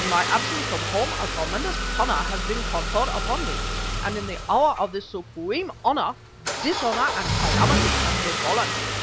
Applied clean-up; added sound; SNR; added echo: none; Engine starting / Car; 0 dB; none.